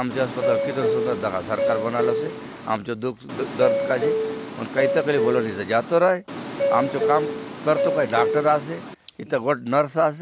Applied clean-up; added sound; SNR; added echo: none; Subway, metro, underground; 1 dB; none.